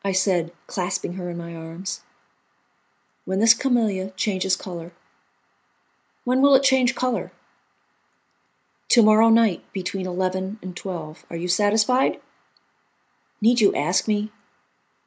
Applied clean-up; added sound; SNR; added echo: none; none; none; none.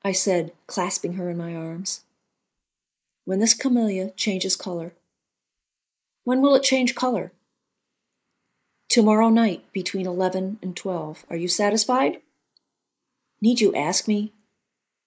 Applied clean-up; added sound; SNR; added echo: neural mask model Resemble Enhance denoiser.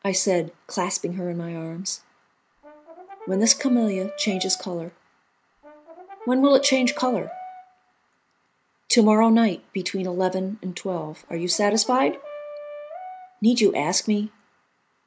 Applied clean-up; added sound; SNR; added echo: none; Brass instrument; 15 dB; none.